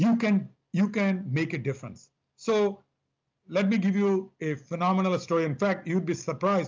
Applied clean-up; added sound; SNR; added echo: none; none; none; none.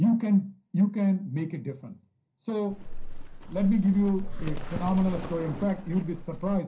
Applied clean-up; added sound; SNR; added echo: none; Livestock, farm animals, working animals; 6 dB; reverberation time 0.3 s.